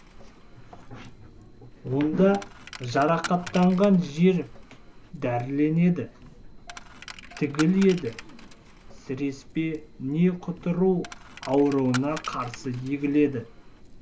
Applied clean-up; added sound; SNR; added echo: none; Coin (dropping); 17 dB; none.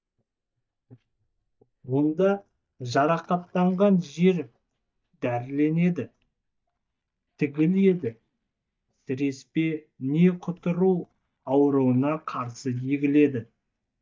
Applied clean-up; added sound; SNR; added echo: neural mask model DeepFilterNet 3.